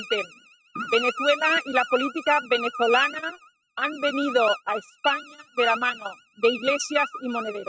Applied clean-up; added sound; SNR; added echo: neural mask model RNNoise.